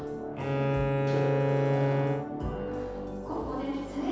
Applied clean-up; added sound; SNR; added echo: none; Bowed string instrument; -5 dB; reverberation time 1.2 s.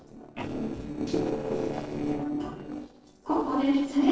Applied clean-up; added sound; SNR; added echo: neural separator model SepFormer DNS4.